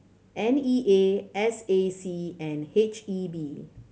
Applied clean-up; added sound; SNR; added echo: none; none; none; none.